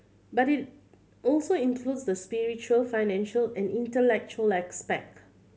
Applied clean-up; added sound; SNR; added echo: none; none; none; none.